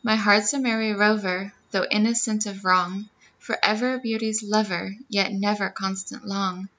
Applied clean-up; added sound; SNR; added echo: none; none; none; none.